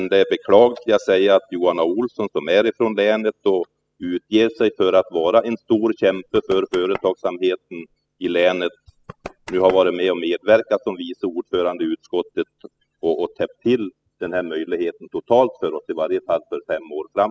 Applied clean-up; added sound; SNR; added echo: classical method spectral subtraction.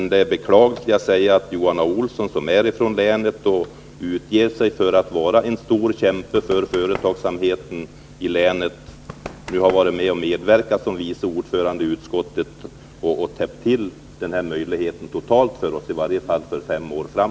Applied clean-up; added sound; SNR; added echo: none; Run; 15 dB; none.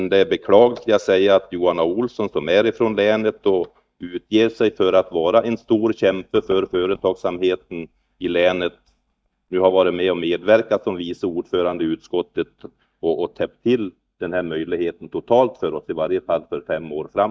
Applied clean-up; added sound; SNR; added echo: neural mask model DeepFilterNet 3.